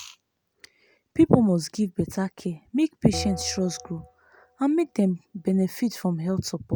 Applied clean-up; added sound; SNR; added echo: none; Bell; 14 dB; none.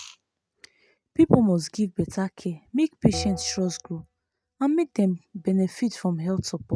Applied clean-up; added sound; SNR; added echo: neural mask model RNNoise.